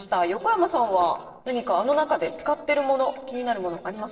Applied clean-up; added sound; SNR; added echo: neural separator model SepFormer DNS4.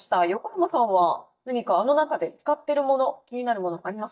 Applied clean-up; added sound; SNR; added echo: neural mask model DeepFilterNet 3.